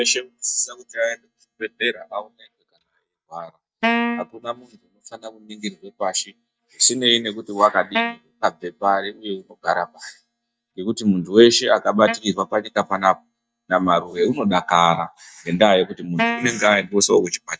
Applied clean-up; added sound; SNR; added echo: neural mask model DeepFilterNet 3.